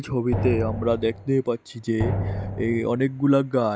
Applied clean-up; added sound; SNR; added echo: none; Drum; 6 dB; none.